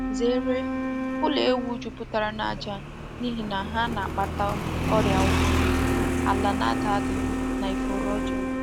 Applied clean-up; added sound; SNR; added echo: none; Wind instrument, woodwind instrument + Motorcycle; -3 dB; none.